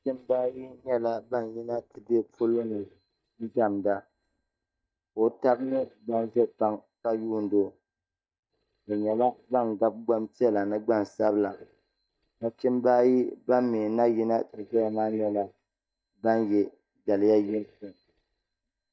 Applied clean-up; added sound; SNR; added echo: neural mask model DeepFilterNet 3.